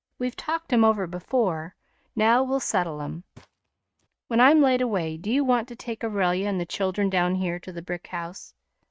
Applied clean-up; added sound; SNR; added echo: neural mask model RNNoise.